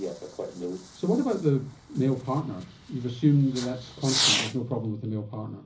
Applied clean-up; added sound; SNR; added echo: none; Fireworks; 6 dB; reverberation time 0.5 s.